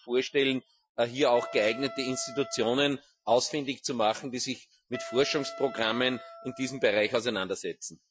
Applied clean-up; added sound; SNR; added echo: classical method Wiener filter.